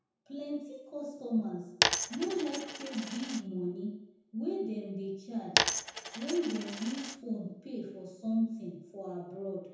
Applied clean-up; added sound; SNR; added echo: none; Coin (dropping); -3 dB; reverberation time 0.9 s.